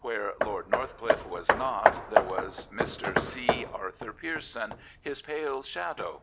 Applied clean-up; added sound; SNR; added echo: none; Hammer; -4 dB; none.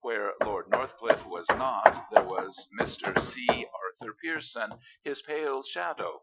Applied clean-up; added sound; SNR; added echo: classical method Wiener filter.